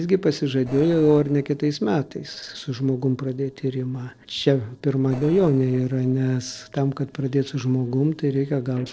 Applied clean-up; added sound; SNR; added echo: neural separator model SepFormer DNS4.